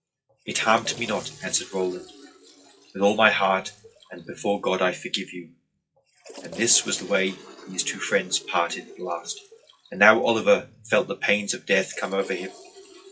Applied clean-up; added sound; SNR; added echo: classical method WPE with log-MMSE.